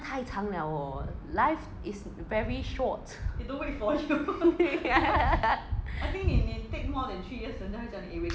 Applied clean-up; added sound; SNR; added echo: none; none; none; none.